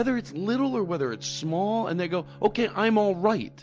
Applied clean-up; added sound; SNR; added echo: none; Bowed string instrument; 19 dB; none.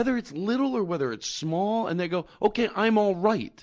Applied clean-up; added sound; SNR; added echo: none; none; none; none.